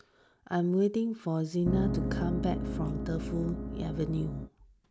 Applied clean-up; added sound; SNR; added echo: none; Piano; 1 dB; none.